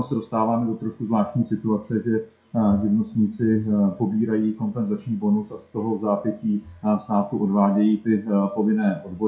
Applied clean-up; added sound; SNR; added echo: classical method WPE with log-MMSE.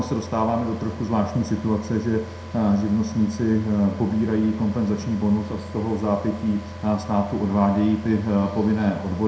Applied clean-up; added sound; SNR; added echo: none; Car; 14 dB; reverberation time 0.5 s.